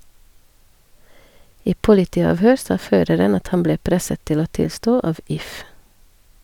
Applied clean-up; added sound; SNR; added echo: none; none; none; none.